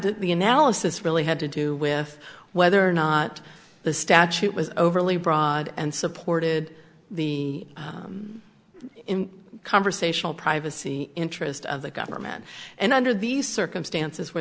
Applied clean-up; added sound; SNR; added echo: none; none; none; none.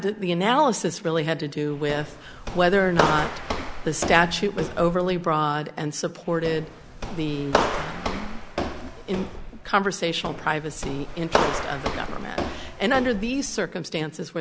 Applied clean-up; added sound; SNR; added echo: none; Walk, footsteps; 4 dB; none.